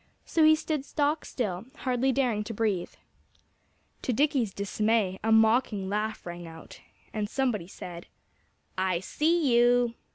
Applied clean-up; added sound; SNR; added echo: none; none; none; none.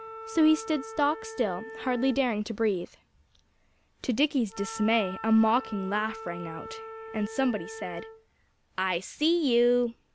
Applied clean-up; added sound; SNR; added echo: none; Wind instrument, woodwind instrument; 15 dB; none.